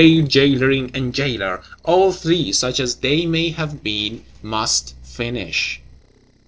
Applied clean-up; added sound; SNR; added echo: neural separator model SepFormer DNS4.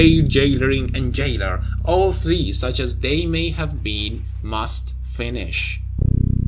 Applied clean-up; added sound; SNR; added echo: none; Bass guitar; 0 dB; none.